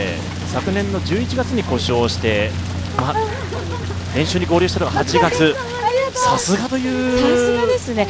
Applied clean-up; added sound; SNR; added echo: none; Rain; 18 dB; none.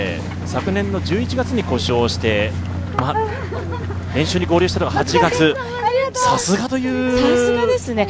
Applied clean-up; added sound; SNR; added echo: none; none; none; none.